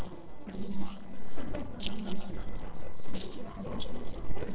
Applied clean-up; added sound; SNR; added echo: neural separator model SepFormer DNS4.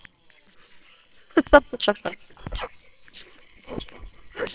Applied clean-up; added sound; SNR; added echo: neural separator model SepFormer WHAMR!.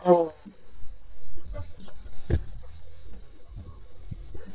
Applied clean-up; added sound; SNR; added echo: neural mask model DeepFilterNet 3.